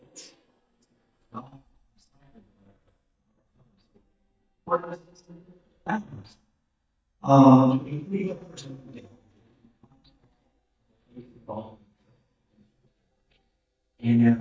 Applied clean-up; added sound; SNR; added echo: neural mask model DeepFilterNet 3.